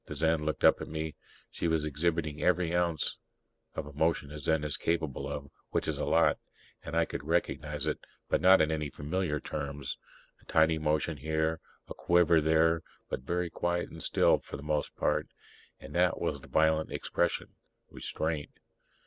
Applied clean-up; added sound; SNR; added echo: none; none; none; none.